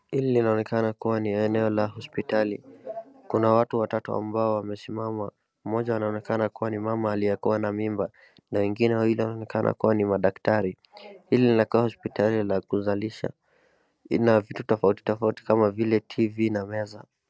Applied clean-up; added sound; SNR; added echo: none; none; none; none.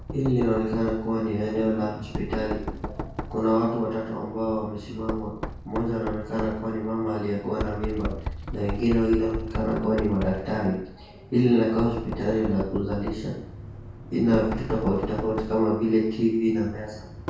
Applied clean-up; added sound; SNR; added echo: none; Knock; 9 dB; reverberation time 0.6 s.